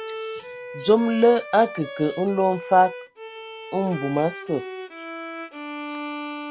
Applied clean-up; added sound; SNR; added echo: none; Bowed string instrument; 11 dB; none.